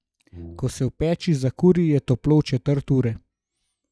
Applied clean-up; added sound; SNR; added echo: classical method log-MMSE.